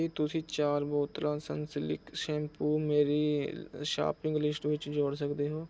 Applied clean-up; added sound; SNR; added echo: none; none; none; none.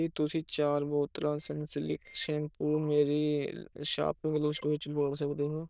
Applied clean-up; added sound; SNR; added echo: neural diffusion model UNIVERSE++.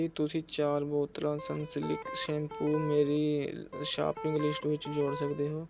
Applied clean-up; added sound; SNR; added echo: none; Electric guitar; 10 dB; none.